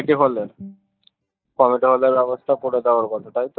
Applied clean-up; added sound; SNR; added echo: neural mask model DeepFilterNet 3.